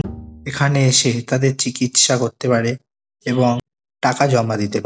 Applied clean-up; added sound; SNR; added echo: none; Bowed string instrument; 19 dB; none.